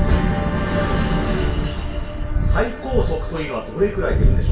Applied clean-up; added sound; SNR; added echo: none; Wind; -1 dB; reverberation time 0.2 s.